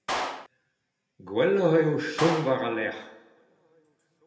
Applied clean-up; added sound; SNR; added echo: none; Clapping; 9 dB; reverberation time 0.9 s.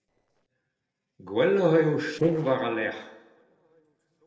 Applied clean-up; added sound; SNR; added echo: neural separator model SepFormer DNS4.